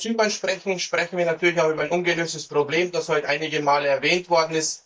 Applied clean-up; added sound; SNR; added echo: neural mask model DeepFilterNet 3.